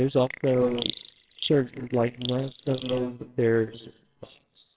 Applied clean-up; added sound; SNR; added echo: neural separator model SepFormer WHAMR!.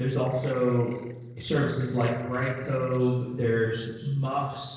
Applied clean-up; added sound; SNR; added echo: neural separator model SepFormer DNS4.